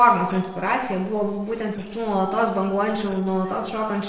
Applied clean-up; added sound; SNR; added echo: neural separator model SepFormer DNS4.